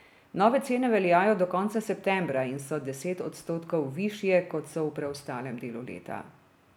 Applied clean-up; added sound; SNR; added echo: none; none; none; none.